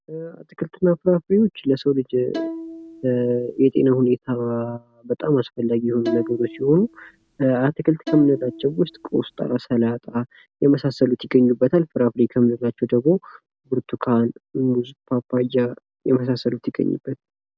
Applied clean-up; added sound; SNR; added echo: none; Bowed string instrument; 12 dB; none.